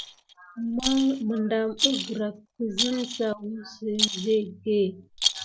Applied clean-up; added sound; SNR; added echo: none; Rattle; 4 dB; none.